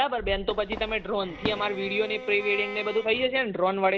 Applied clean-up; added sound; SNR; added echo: none; Fireworks + Bowed string instrument; 12 dB; none.